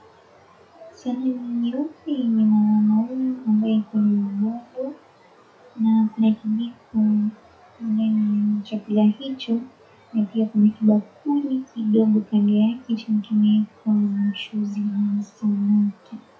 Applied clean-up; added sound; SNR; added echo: classical method WPE with log-MMSE.